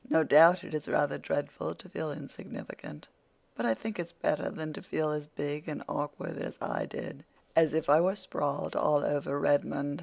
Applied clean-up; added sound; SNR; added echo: none; none; none; none.